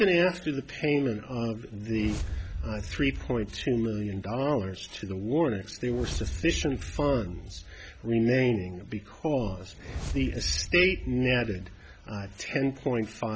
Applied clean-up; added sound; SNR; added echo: none; Whoosh, swoosh, swish; 10 dB; none.